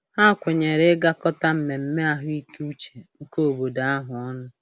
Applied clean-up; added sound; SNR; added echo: none; none; none; none.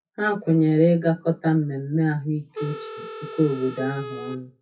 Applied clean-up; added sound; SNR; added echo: classical method WPE with log-MMSE.